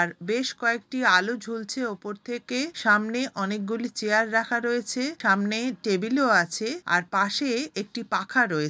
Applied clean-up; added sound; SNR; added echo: none; none; none; none.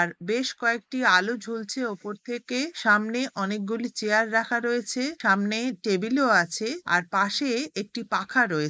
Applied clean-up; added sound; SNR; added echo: neural mask model Resemble Enhance denoiser.